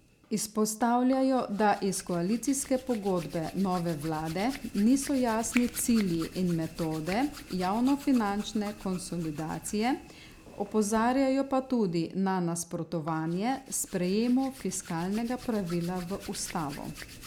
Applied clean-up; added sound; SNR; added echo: none; Hands; 18 dB; none.